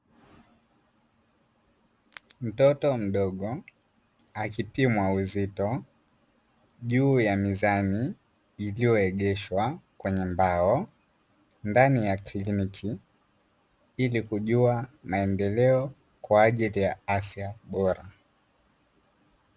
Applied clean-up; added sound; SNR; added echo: none; none; none; none.